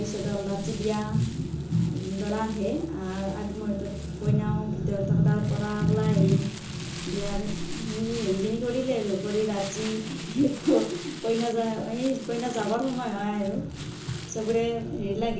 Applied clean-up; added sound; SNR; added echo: none; Crumpling, crinkling; 15 dB; reverberation time 0.7 s.